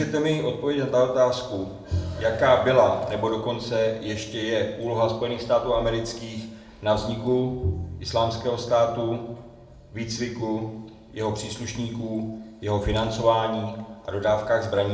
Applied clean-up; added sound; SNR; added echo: none; Bowed string instrument; 12 dB; reverberation time 0.7 s.